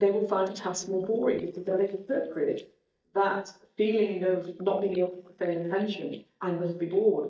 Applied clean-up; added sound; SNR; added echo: neural mask model DeepFilterNet 3.